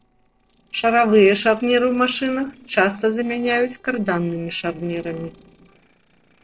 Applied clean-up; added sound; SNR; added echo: neural separator model SepFormer DNS4.